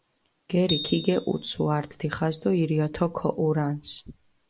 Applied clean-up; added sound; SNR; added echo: none; Bicycle bell; 11 dB; none.